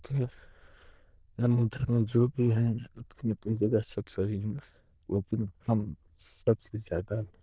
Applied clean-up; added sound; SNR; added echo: neural diffusion model UNIVERSE++.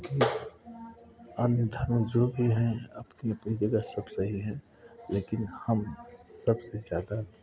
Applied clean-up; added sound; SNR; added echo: none; none; none; none.